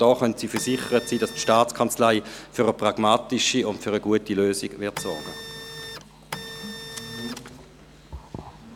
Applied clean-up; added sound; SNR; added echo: none; Printer; 12 dB; none.